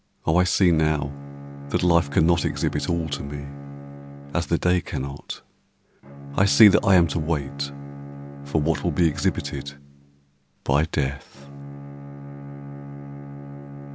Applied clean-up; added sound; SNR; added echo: none; Bowed string instrument; 13 dB; none.